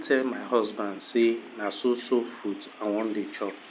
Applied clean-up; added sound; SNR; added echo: none; Bird vocalization, bird call, bird song; 19 dB; none.